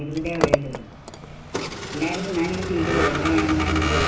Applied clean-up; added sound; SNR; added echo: none; Vehicle; -1 dB; reverberation time 0.7 s.